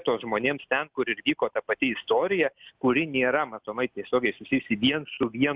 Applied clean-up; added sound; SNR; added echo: none; none; none; none.